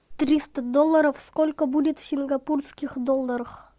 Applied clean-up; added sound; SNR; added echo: none; none; none; none.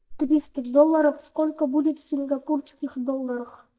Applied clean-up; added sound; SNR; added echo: neural mask model DeepFilterNet 3.